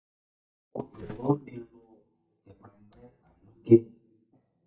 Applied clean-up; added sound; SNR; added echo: neural mask model DeepFilterNet 3.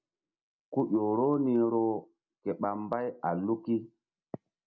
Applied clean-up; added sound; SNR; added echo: none; none; none; none.